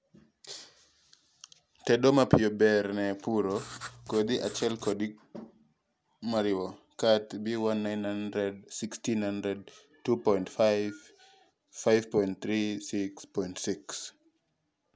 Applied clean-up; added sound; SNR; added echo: none; Writing; 16 dB; none.